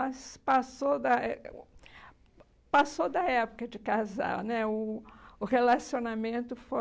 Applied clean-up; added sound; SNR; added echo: none; none; none; none.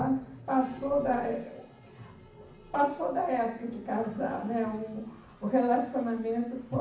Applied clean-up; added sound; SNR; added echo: none; Toilet flush; 16 dB; reverberation time 0.6 s.